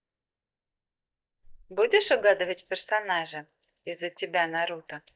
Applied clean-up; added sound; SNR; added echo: neural mask model DeepFilterNet 3.